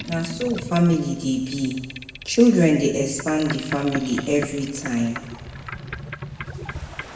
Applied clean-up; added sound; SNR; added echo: none; Boat, Water vehicle; 12 dB; reverberation time 1.1 s.